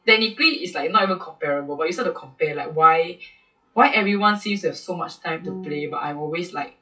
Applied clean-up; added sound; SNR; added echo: classical method WPE with log-MMSE.